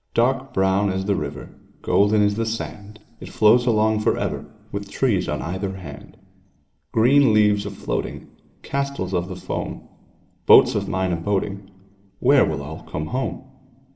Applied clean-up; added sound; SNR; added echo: none; none; none; reverberation time 0.9 s.